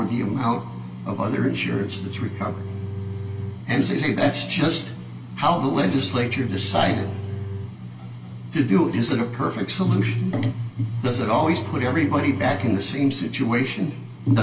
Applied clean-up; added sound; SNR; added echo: none; Bowed string instrument; 10 dB; reverberation time 0.2 s.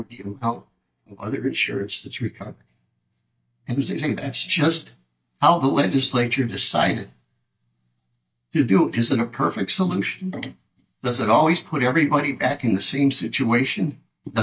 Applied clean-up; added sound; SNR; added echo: neural mask model DeepFilterNet 3.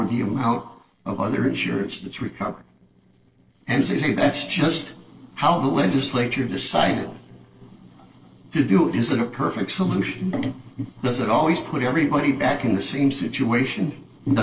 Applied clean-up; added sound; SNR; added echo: neural separator model SepFormer DNS4.